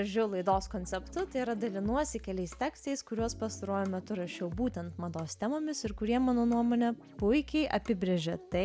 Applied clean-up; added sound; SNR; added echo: none; none; none; none.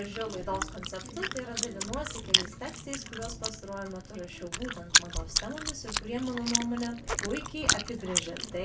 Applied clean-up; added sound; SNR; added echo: none; Chewing, mastication; -4 dB; reverberation time 0.2 s.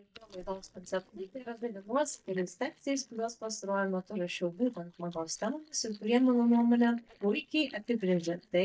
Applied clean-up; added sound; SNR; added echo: neural mask model DeepFilterNet 3.